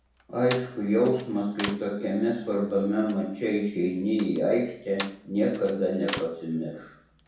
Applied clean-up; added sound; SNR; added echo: none; Slam; 12 dB; reverberation time 0.7 s.